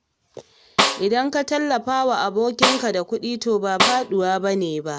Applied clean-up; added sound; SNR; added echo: none; Snare drum; 1 dB; none.